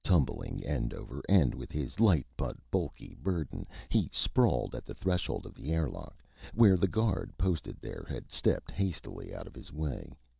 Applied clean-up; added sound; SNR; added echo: none; none; none; none.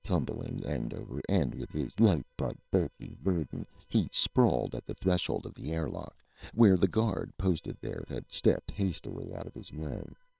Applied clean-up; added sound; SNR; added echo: neural separator model SepFormer WHAM!.